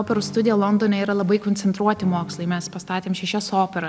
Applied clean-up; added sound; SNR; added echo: none; Acoustic guitar / Strum; 18 dB; none.